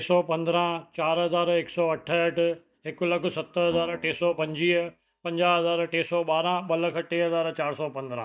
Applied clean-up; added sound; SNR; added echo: neural mask model DeepFilterNet 3.